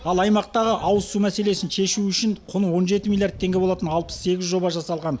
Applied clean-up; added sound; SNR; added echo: none; none; none; none.